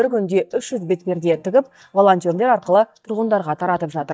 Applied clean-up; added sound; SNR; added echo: neural mask model DeepFilterNet 3.